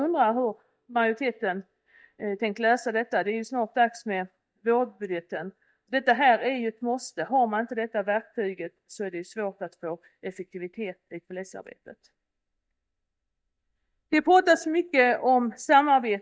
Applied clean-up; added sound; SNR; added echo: neural mask model DeepFilterNet 3.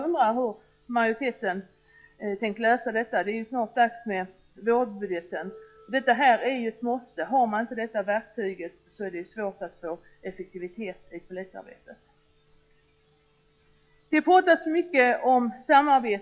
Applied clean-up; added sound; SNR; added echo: classical method log-MMSE.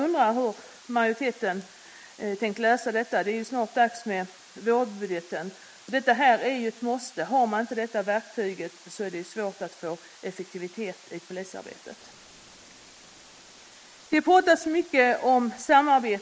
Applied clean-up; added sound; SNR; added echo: neural mask model Resemble Enhance denoiser.